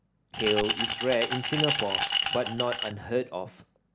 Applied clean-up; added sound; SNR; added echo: none; Glass; -1 dB; none.